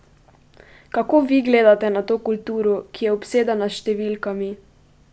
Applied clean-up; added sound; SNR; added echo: none; none; none; none.